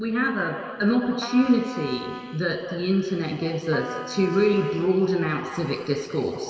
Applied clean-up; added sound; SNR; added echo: none; Trumpet; 15 dB; reverberation time 2.5 s.